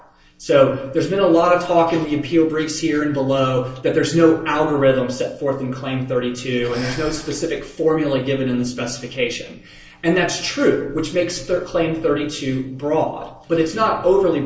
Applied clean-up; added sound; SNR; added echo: neural separator model SepFormer DNS4.